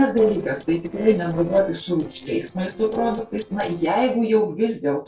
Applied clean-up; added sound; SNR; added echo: neural separator model SepFormer DNS4.